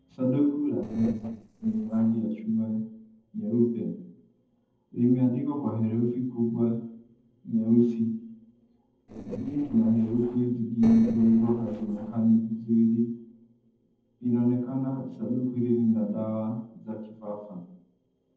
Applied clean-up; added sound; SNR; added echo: neural separator model SepFormer DNS4.